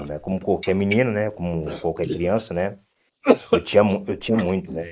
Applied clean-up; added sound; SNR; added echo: neural mask model Resemble Enhance denoiser.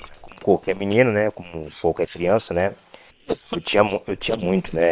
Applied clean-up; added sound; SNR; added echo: neural separator model SepFormer WHAM!.